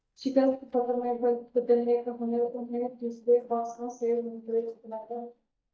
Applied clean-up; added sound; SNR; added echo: neural mask model DeepFilterNet 3.